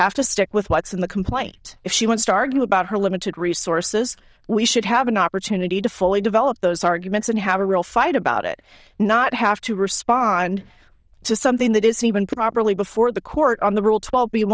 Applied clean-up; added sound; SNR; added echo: neural diffusion model UNIVERSE++.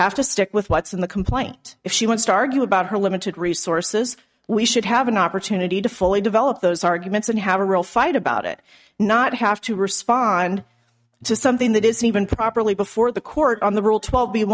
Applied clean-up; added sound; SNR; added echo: neural mask model RNNoise.